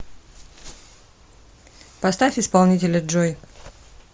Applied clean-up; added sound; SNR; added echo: none; none; none; none.